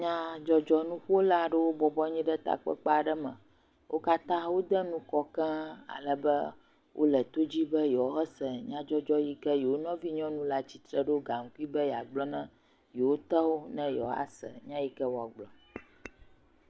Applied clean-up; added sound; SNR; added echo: none; none; none; none.